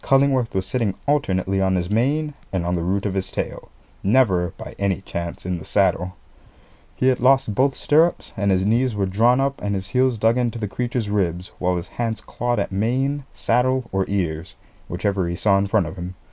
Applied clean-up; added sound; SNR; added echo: none; none; none; none.